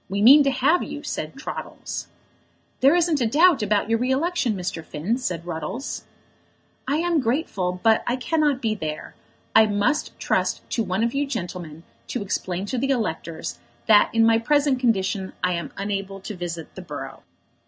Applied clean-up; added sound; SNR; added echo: none; none; none; none.